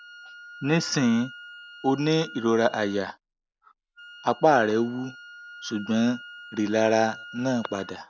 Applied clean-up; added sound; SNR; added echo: none; Wind instrument, woodwind instrument; 18 dB; none.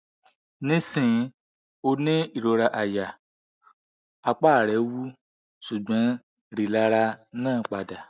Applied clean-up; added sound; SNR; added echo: none; none; none; none.